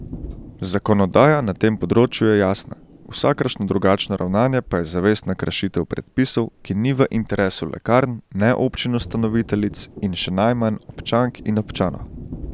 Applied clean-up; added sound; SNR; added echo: none; Thunder; 19 dB; none.